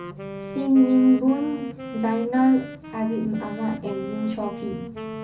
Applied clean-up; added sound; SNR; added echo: none; Wind instrument, woodwind instrument; 12 dB; reverberation time 0.3 s.